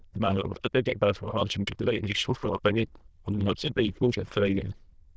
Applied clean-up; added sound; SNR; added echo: neural diffusion model UNIVERSE++.